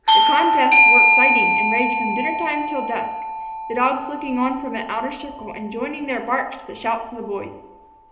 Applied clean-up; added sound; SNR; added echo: none; Bell / Doorbell; -5 dB; reverberation time 1.0 s.